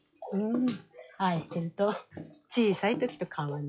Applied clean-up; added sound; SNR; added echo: classical method log-MMSE.